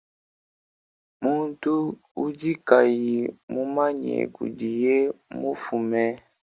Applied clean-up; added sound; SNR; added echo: none; none; none; none.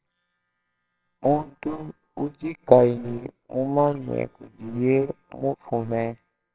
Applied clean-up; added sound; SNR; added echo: neural separator model SepFormer WHAMR!.